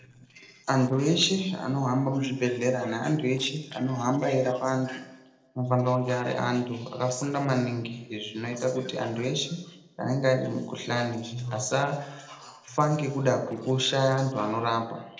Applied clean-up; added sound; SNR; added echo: neural separator model SepFormer DNS4.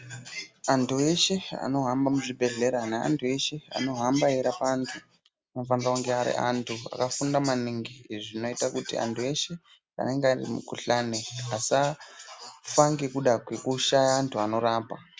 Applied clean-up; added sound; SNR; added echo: none; none; none; none.